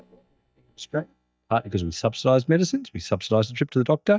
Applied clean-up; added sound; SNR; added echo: neural mask model DeepFilterNet 3.